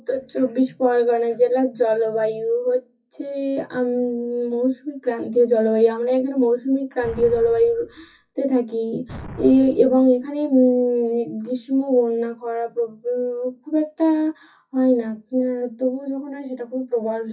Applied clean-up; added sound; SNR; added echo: classical method WPE with log-MMSE.